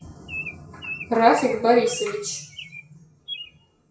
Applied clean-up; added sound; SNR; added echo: classical method WPE with log-MMSE.